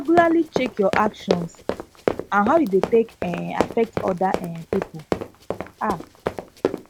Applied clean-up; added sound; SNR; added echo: none; Run; 5 dB; none.